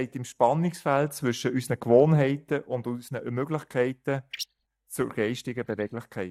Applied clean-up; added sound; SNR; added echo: neural mask model DeepFilterNet 3.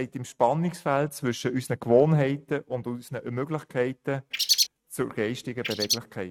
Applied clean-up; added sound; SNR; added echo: neural mask model RNNoise.